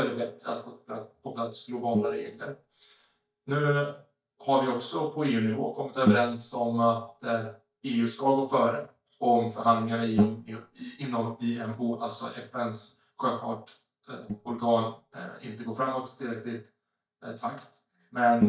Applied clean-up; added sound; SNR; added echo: neural mask model DeepFilterNet 3.